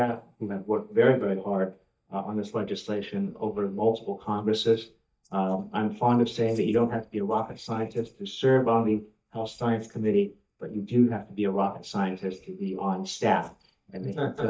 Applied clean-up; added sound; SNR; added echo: neural mask model DeepFilterNet 3.